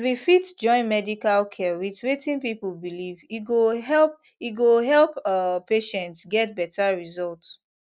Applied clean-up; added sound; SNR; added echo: none; none; none; none.